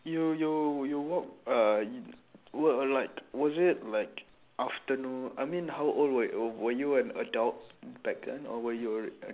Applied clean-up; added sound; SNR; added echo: none; none; none; none.